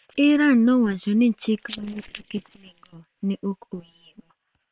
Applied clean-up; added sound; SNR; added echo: neural separator model SepFormer WHAM!.